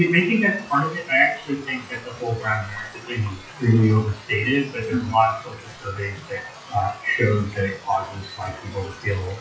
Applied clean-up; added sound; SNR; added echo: classical method WPE with log-MMSE.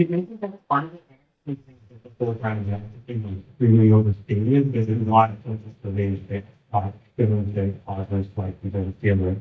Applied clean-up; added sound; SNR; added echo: neural mask model DeepFilterNet 3.